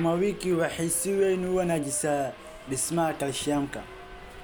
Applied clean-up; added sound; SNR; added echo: none; Subway, metro, underground; 16 dB; none.